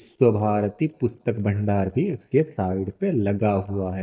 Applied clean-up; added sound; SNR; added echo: neural mask model DeepFilterNet 3.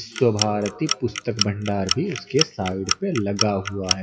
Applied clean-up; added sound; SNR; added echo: classical method WPE with log-MMSE.